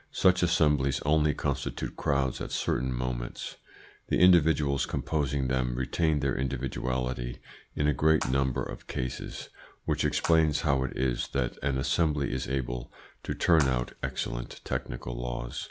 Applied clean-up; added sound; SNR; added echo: none; Water / Splash, splatter; 17 dB; none.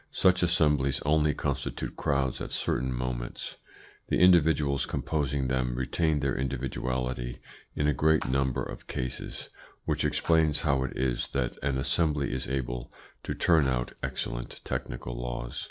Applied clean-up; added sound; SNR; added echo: neural separator model SepFormer DNS4.